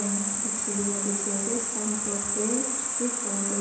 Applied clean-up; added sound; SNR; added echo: none; Cricket; -5 dB; reverberation time 1.0 s.